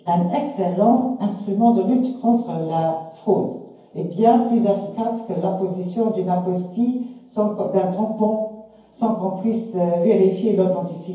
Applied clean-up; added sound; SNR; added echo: none; none; none; reverberation time 0.9 s.